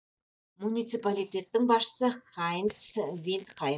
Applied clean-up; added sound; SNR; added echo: neural mask model DeepFilterNet 3.